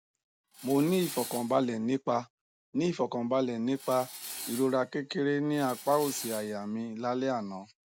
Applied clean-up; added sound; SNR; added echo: none; Tools; 13 dB; none.